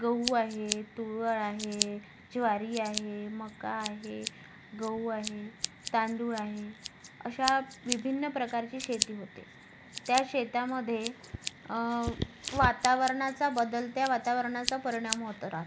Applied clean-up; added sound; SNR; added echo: none; Scissors; 9 dB; none.